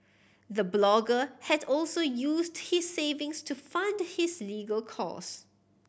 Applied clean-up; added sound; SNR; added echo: none; none; none; none.